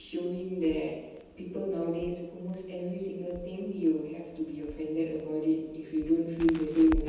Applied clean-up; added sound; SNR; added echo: none; Crackle; 13 dB; reverberation time 1.1 s.